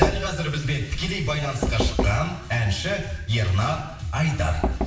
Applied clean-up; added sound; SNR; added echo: none; Knock; 4 dB; reverberation time 1.0 s.